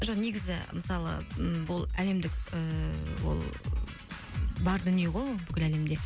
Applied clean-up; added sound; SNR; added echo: none; none; none; none.